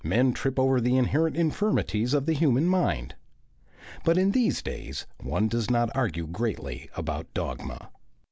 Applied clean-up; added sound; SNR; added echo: none; none; none; none.